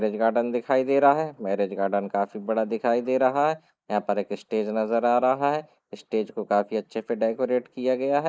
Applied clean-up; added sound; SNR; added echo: neural mask model Resemble Enhance denoiser.